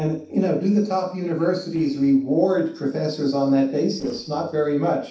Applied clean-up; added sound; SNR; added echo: neural separator model SepFormer DNS4.